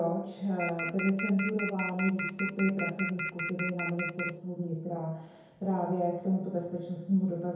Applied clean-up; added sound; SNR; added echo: none; Telephone; 5 dB; reverberation time 0.9 s.